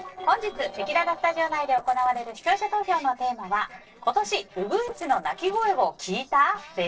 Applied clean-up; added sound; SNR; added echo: neural separator model SepFormer DNS4.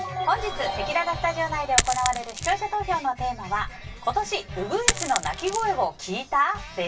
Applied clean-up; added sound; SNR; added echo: none; Coin (dropping); 6 dB; reverberation time 0.1 s.